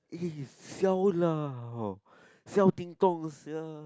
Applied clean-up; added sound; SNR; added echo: none; none; none; none.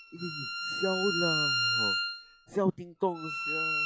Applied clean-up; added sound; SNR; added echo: classical method log-MMSE.